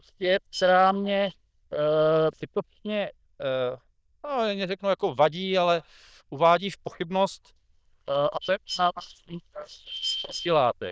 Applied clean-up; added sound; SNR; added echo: neural diffusion model UNIVERSE++.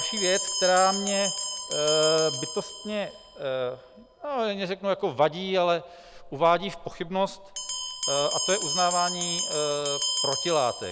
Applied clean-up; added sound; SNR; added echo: none; Bell; 4 dB; none.